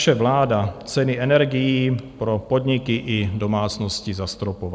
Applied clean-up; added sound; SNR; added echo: none; none; none; none.